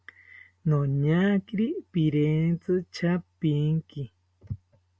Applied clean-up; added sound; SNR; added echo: none; none; none; none.